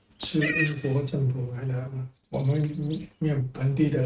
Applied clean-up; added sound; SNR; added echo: neural mask model RNNoise.